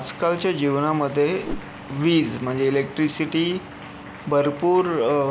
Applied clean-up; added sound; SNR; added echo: none; Applause + Whoosh, swoosh, swish; 18 dB; none.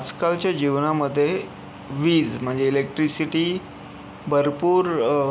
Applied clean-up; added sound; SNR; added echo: none; none; none; none.